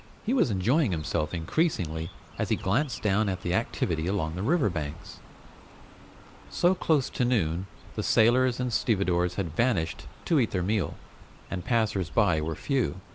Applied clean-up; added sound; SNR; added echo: none; Chirp, tweet; 18 dB; none.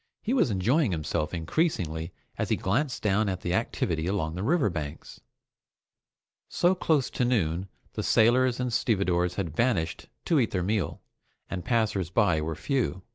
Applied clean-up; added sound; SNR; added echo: none; none; none; none.